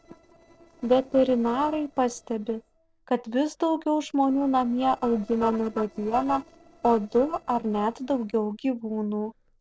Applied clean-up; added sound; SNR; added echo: neural separator model SepFormer DNS4.